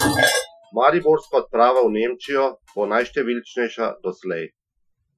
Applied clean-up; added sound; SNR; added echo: classical method Wiener filter.